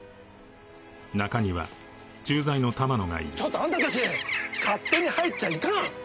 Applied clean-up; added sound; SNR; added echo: none; Bird; 2 dB; none.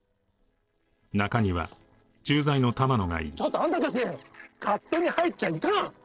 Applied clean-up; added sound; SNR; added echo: neural separator model SepFormer DNS4.